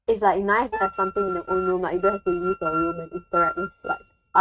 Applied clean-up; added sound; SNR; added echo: neural mask model RNNoise.